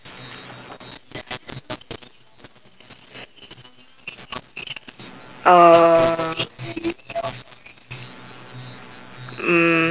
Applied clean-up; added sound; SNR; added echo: none; none; none; none.